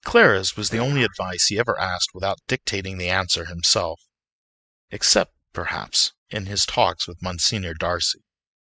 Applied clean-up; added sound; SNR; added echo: classical method spectral subtraction.